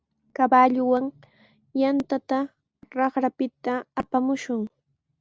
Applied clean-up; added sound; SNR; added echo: none; none; none; none.